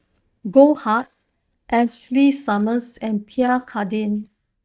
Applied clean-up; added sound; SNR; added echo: neural mask model DeepFilterNet 3.